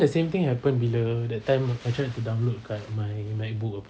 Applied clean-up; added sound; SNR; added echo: none; none; none; none.